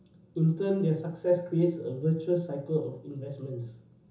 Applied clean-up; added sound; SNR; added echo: none; none; none; reverberation time 0.7 s.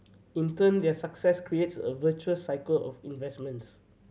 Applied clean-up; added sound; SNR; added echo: none; none; none; none.